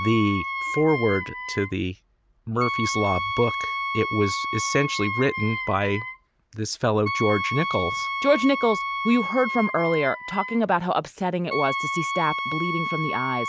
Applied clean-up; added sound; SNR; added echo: none; Wind instrument, woodwind instrument; 5 dB; none.